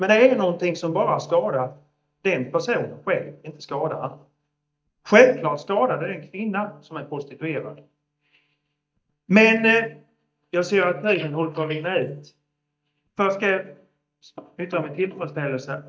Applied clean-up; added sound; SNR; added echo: neural mask model DeepFilterNet 3.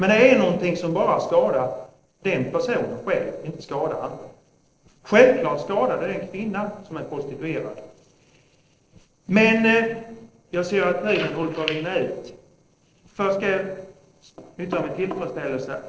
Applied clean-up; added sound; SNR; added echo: neural separator model SepFormer DNS4.